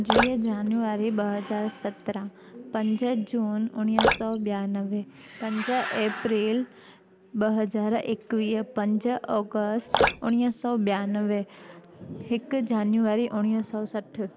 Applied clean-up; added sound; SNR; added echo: none; Drip; 3 dB; none.